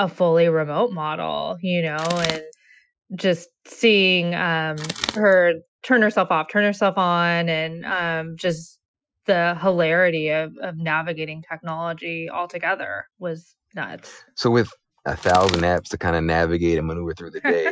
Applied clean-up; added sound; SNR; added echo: classical method Wiener filter.